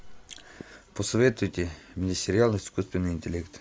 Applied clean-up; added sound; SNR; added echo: none; none; none; none.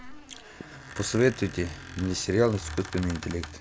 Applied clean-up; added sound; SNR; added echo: none; Squeak; 13 dB; none.